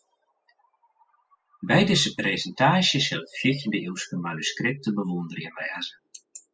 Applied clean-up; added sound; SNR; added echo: classical method spectral subtraction.